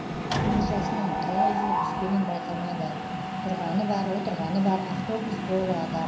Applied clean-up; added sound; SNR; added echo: none; Mechanisms; -1 dB; reverberation time 0.5 s.